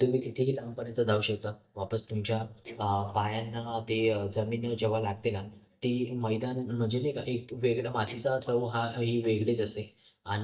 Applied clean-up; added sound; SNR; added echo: neural mask model DeepFilterNet 3.